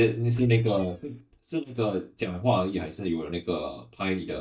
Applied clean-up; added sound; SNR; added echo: neural mask model DeepFilterNet 3.